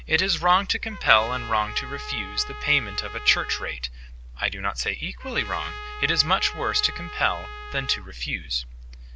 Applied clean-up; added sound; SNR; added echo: none; Trumpet; 13 dB; none.